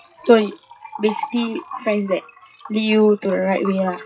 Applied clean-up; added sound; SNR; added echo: classical method WPE with log-MMSE.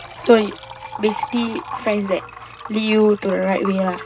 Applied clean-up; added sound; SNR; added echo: none; Liquid; 12 dB; reverberation time 0.2 s.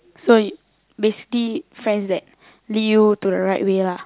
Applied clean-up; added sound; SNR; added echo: none; none; none; none.